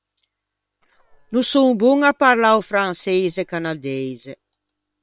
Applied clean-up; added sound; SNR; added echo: neural separator model SepFormer WHAM!.